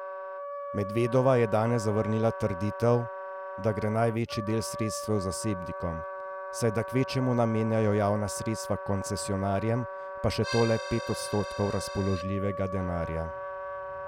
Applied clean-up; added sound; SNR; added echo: none; Accordion + Wind instrument, woodwind instrument; 8 dB; none.